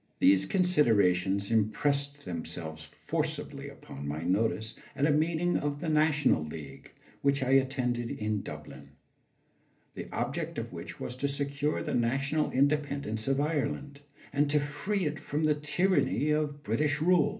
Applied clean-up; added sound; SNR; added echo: none; none; none; reverberation time 0.3 s.